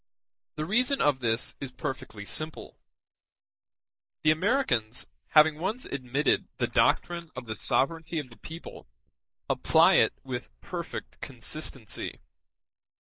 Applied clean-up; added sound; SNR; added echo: neural mask model Resemble Enhance denoiser.